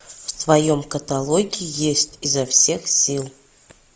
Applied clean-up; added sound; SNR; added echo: none; none; none; none.